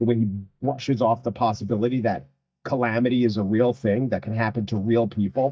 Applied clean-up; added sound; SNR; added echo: neural mask model DeepFilterNet 3.